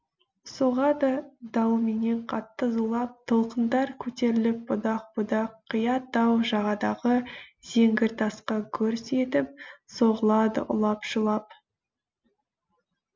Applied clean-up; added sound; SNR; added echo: none; none; none; none.